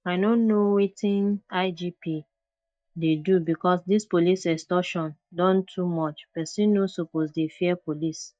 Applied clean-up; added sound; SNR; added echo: neural mask model DeepFilterNet 3.